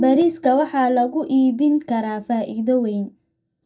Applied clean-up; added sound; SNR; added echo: neural mask model DeepFilterNet 3.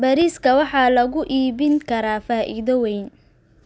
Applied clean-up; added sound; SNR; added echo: none; none; none; none.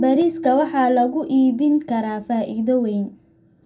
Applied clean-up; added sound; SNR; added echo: none; Keyboard (musical); 15 dB; reverberation time 0.2 s.